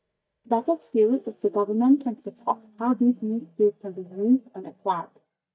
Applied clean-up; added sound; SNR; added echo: neural mask model DeepFilterNet 3.